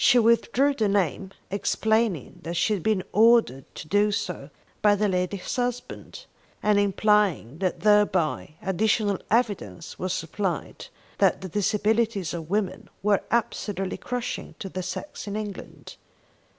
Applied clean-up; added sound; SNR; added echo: none; none; none; none.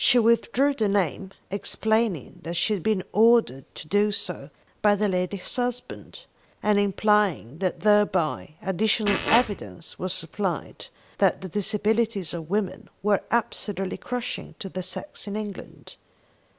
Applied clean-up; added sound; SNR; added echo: none; Fart; 2 dB; none.